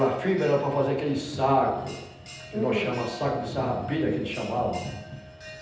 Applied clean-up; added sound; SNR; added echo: none; Bell; 18 dB; reverberation time 0.9 s.